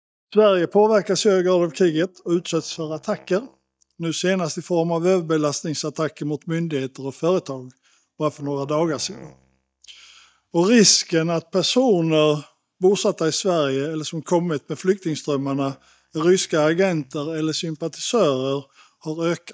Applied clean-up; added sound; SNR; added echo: neural mask model DeepFilterNet 3.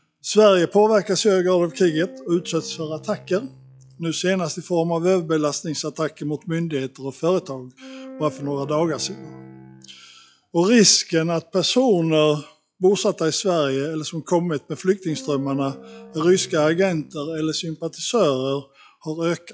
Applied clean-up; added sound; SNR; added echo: classical method log-MMSE.